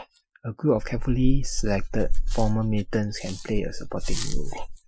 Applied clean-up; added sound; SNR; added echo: classical method Wiener filter.